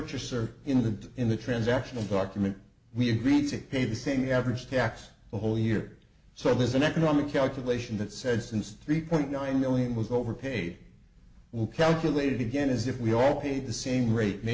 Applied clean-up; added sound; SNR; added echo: none; none; none; none.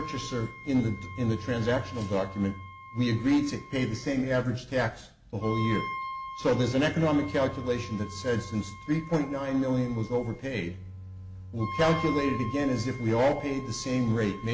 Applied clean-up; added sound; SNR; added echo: none; Bowed string instrument + Wind instrument, woodwind instrument; 12 dB; none.